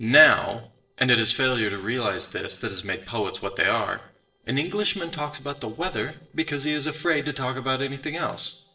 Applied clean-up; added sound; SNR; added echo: neural separator model SepFormer DNS4.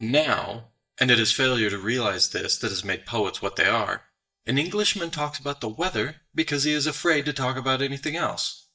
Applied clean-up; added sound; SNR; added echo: neural mask model DeepFilterNet 3.